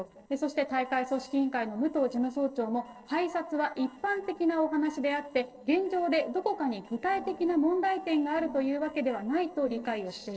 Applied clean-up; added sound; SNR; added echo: neural separator model SepFormer DNS4.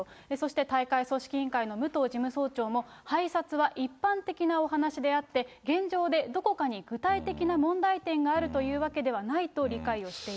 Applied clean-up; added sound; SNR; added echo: none; none; none; none.